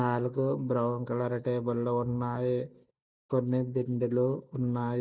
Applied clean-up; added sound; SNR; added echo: none; none; none; none.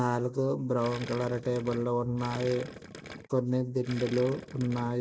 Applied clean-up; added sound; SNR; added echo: none; Gurgling; 14 dB; none.